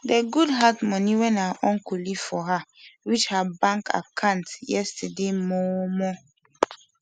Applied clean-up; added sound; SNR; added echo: none; none; none; none.